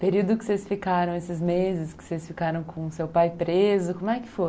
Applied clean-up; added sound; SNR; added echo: none; none; none; none.